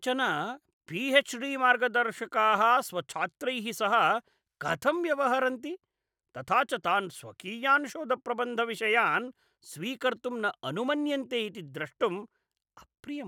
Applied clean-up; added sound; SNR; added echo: none; none; none; none.